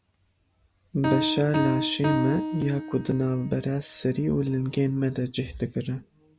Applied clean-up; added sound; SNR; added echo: none; Piano; 6 dB; none.